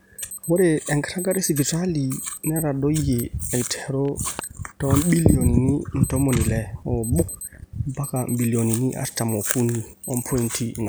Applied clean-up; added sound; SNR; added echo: none; Alarm; 16 dB; none.